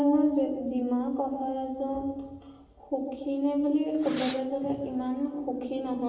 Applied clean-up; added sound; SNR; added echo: none; Fireworks; 18 dB; reverberation time 1.0 s.